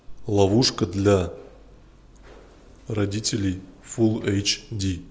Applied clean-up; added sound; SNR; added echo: none; none; none; none.